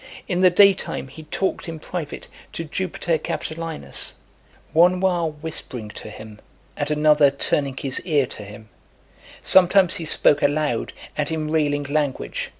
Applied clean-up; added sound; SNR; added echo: none; none; none; none.